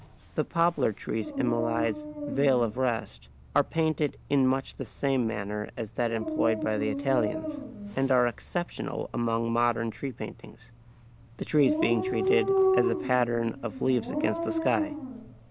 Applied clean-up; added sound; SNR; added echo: none; Dog; 5 dB; none.